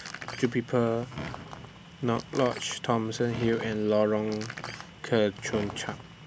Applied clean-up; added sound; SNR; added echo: none; Door; 13 dB; none.